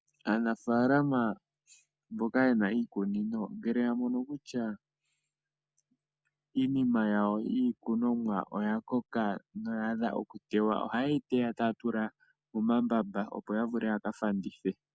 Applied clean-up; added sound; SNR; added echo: none; none; none; none.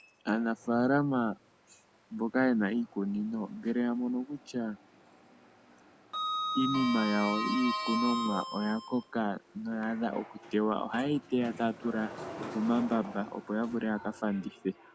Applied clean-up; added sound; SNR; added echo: none; Sliding door; 9 dB; none.